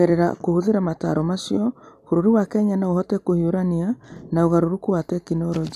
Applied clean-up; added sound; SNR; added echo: none; none; none; none.